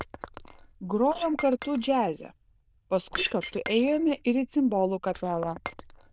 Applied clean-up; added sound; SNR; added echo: neural diffusion model UNIVERSE++.